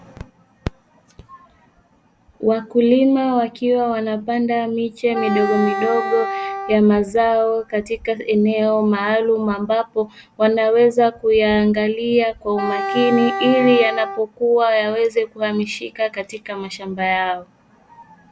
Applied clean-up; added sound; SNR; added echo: none; Wind instrument, woodwind instrument; 6 dB; none.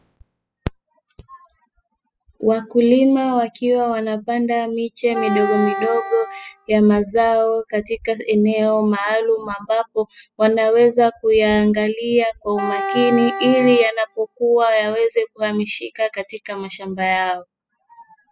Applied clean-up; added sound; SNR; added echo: classical method spectral subtraction.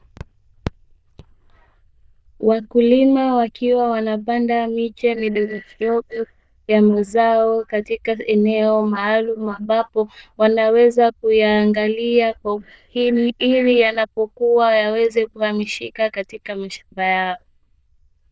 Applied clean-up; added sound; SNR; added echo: neural diffusion model UNIVERSE++.